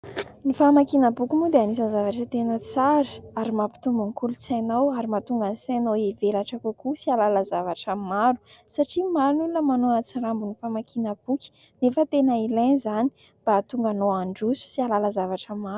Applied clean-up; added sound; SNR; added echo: none; none; none; none.